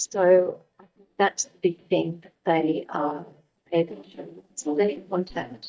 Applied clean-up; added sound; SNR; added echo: neural mask model DeepFilterNet 3.